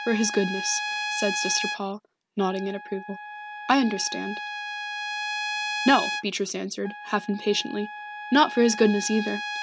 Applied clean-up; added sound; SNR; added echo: none; Trumpet; 6 dB; none.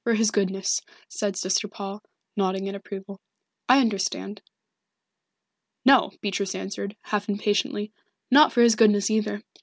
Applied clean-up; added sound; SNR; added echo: none; none; none; none.